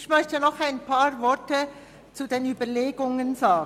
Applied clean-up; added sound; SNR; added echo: none; none; none; none.